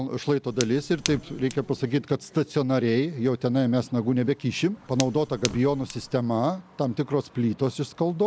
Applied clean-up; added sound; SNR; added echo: none; Fire; 13 dB; none.